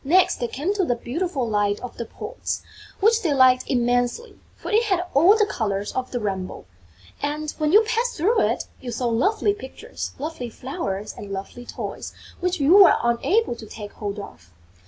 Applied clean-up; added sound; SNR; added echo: none; none; none; none.